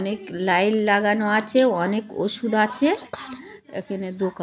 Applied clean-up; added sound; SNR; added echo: none; none; none; none.